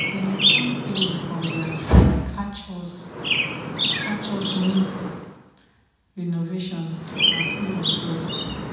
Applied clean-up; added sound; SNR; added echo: none; Chirp, tweet; 1 dB; reverberation time 1.0 s.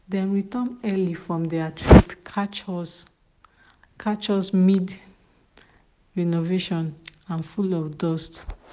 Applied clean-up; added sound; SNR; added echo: none; none; none; none.